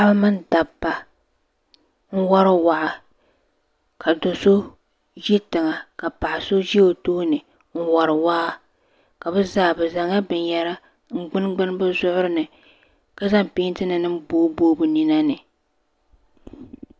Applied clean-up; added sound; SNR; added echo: none; none; none; none.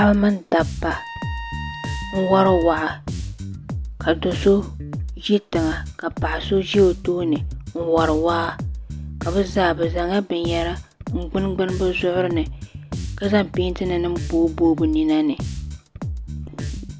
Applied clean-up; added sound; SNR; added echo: none; Trumpet + Bass guitar; 8 dB; none.